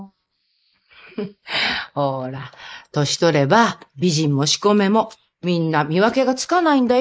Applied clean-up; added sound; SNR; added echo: neural mask model Resemble Enhance denoiser.